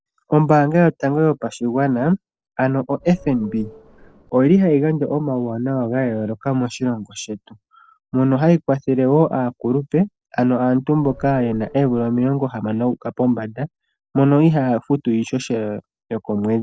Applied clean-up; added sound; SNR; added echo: neural separator model SepFormer DNS4.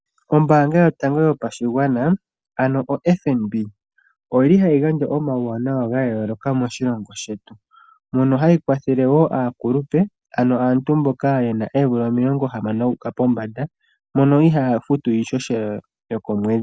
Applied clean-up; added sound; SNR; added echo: none; none; none; none.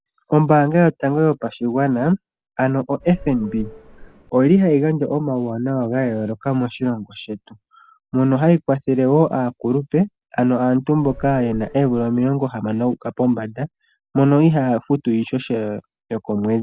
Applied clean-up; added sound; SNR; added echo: none; Subway, metro, underground / Doorbell; 17 dB; none.